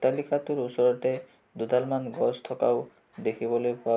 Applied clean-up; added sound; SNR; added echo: none; none; none; none.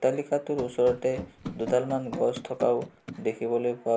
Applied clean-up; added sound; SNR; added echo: none; Run; 13 dB; none.